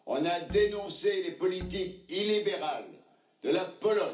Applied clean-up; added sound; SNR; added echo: none; Bowed string instrument; 15 dB; reverberation time 0.4 s.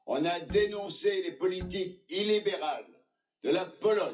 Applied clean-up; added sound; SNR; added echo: classical method WPE with log-MMSE.